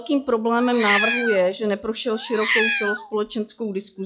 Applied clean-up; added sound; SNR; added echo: classical method log-MMSE.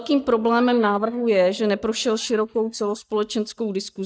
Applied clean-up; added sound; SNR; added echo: neural mask model DeepFilterNet 3.